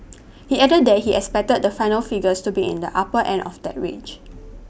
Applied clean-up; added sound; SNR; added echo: none; none; none; none.